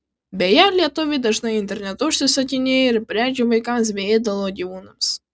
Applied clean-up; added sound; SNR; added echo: none; none; none; none.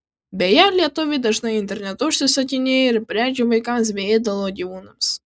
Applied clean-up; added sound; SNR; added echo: neural mask model Resemble Enhance denoiser.